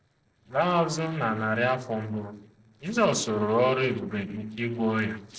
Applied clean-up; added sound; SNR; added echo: neural separator model SepFormer DNS4.